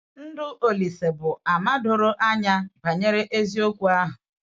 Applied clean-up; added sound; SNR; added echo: none; none; none; none.